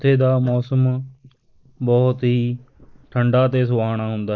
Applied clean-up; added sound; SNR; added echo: neural mask model Resemble Enhance denoiser.